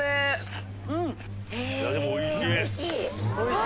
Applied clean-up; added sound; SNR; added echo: none; Truck; 6 dB; none.